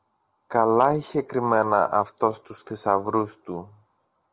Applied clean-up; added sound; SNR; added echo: none; none; none; none.